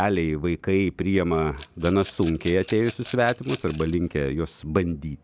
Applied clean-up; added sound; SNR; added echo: none; Rattle / Glass; 12 dB; none.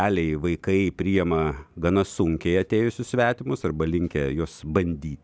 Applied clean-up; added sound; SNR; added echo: none; none; none; none.